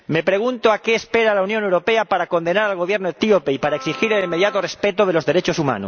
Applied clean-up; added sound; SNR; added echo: none; Wind instrument, woodwind instrument; 17 dB; none.